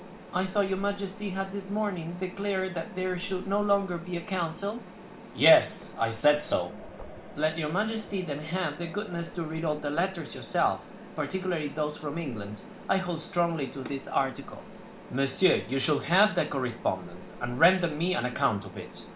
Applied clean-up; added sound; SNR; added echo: none; Mechanisms; 15 dB; none.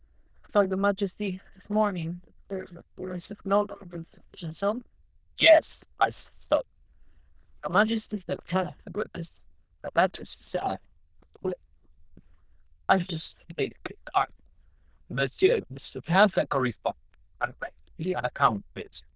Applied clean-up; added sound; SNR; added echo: neural diffusion model UNIVERSE++.